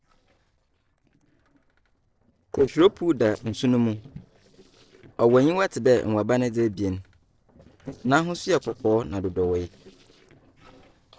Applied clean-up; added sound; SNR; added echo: neural separator model SepFormer DNS4.